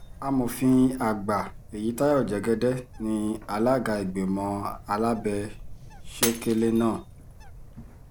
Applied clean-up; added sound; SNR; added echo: none; Bird + Shatter; 13 dB; none.